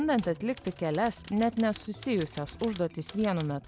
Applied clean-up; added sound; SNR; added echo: none; Typewriter; 17 dB; none.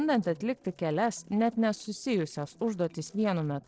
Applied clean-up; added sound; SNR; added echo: neural separator model SepFormer DNS4.